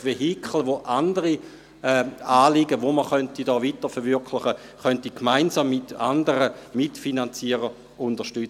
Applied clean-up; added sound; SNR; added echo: none; none; none; none.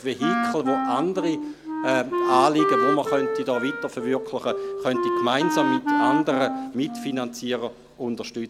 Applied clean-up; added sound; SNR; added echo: none; Wind instrument, woodwind instrument; 1 dB; none.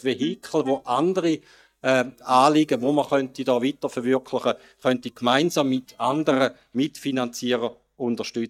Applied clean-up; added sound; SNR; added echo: neural mask model DeepFilterNet 3.